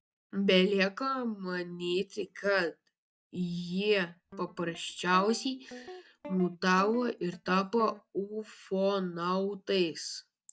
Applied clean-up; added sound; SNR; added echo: neural mask model DeepFilterNet 3.